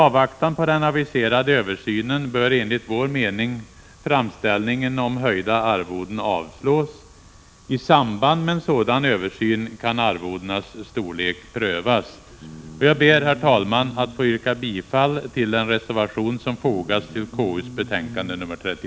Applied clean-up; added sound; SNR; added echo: none; Bass guitar; 15 dB; none.